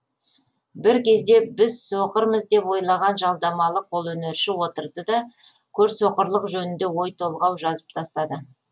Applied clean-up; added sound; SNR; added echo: none; none; none; none.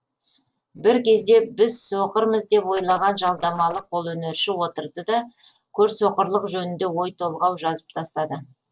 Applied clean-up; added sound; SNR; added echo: neural separator model SepFormer DNS4.